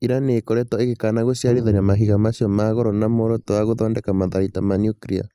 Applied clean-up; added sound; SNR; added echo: neural mask model Resemble Enhance denoiser.